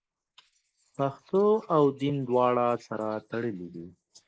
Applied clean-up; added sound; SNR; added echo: neural mask model Resemble Enhance denoiser.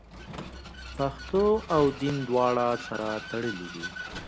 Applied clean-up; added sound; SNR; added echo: none; Vehicle; 12 dB; none.